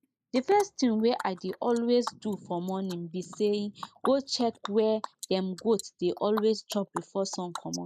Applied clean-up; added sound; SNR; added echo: neural mask model Resemble Enhance denoiser.